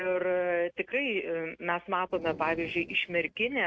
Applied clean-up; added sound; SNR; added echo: neural mask model RNNoise.